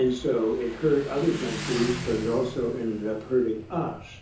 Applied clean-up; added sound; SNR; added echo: none; Motorcycle; 11 dB; reverberation time 0.6 s.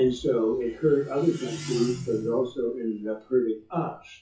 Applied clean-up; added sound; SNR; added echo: classical method WPE with log-MMSE.